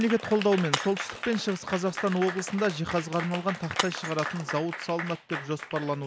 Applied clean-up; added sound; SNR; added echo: none; Shatter + Applause / Crowd; 7 dB; none.